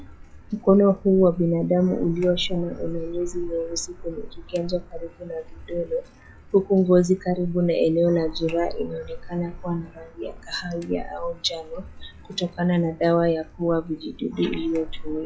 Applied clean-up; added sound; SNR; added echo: classical method log-MMSE.